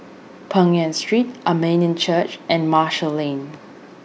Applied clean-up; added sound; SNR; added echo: none; none; none; none.